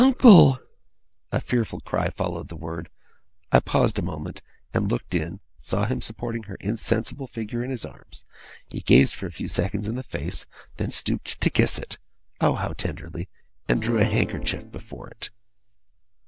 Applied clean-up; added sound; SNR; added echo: neural mask model DeepFilterNet 3.